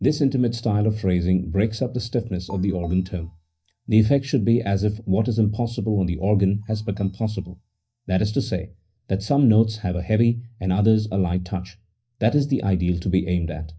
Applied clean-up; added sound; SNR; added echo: neural mask model DeepFilterNet 3.